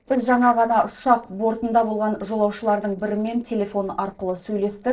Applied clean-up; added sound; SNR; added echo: neural separator model SepFormer DNS4.